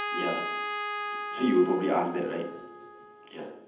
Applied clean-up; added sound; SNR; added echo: none; Trumpet; 6 dB; reverberation time 0.8 s.